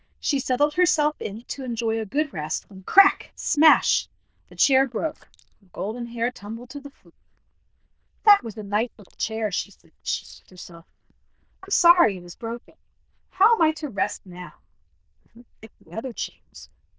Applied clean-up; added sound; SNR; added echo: neural diffusion model UNIVERSE++.